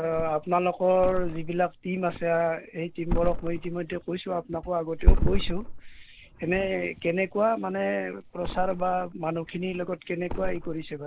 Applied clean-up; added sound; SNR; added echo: none; Thump, thud; 1 dB; none.